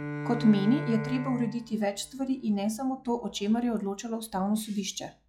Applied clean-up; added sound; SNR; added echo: classical method log-MMSE.